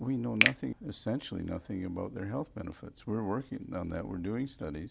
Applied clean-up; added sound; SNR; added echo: none; Finger snapping; 0 dB; none.